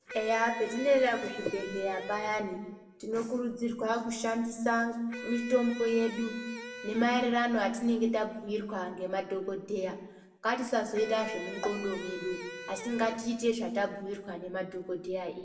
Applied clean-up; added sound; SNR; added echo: none; Electric guitar; 12 dB; reverberation time 0.7 s.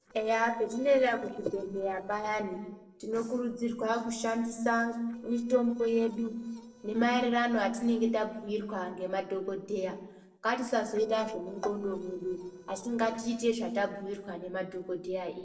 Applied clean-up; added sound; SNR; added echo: neural separator model SepFormer DNS4.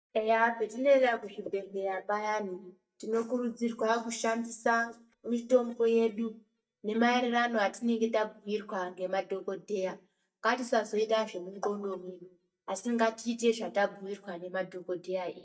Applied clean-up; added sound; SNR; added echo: neural mask model DeepFilterNet 3.